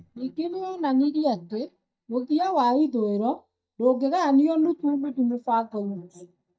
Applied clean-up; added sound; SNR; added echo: neural mask model DeepFilterNet 3.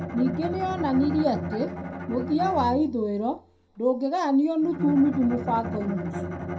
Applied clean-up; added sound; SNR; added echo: none; Bowed string instrument; 8 dB; reverberation time 0.2 s.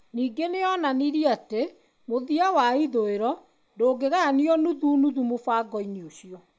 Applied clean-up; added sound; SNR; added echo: none; none; none; none.